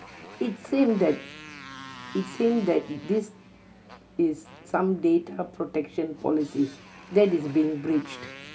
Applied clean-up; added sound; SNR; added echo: none; Motorcycle; 19 dB; none.